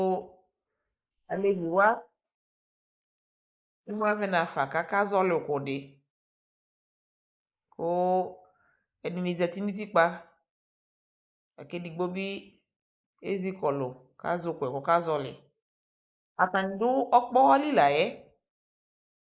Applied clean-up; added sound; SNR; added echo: neural mask model Resemble Enhance denoiser.